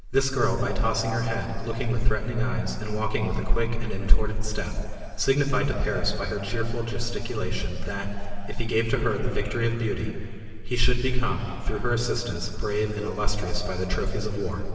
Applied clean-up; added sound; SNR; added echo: none; none; none; reverberation time 2.8 s.